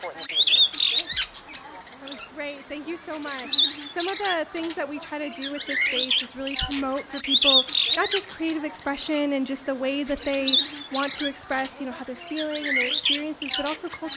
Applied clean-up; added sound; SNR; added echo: none; Bird; -5 dB; none.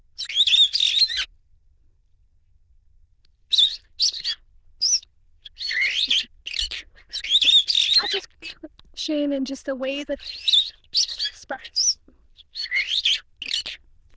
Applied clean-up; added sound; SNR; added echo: neural diffusion model UNIVERSE++.